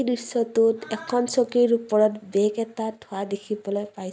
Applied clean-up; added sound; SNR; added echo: none; none; none; none.